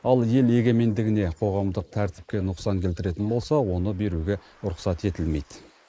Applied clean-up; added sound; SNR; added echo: neural mask model Resemble Enhance denoiser.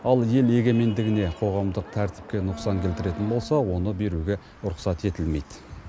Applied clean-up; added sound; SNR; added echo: none; Wind instrument, woodwind instrument; 17 dB; none.